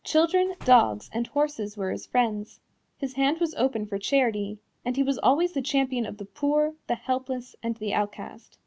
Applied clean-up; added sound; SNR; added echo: none; Slam; 20 dB; none.